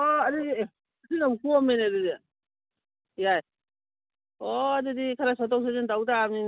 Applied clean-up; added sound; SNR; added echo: none; none; none; none.